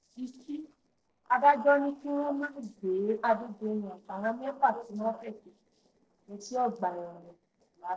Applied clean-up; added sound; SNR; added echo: neural separator model SepFormer DNS4.